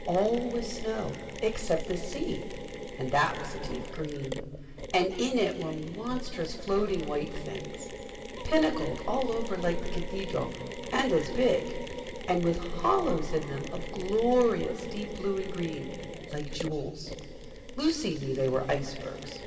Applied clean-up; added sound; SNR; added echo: none; Mechanisms; 11 dB; reverberation time 2.3 s.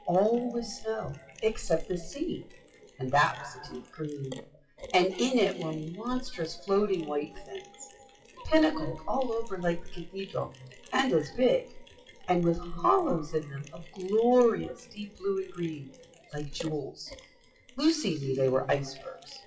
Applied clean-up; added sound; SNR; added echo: classical method WPE with log-MMSE.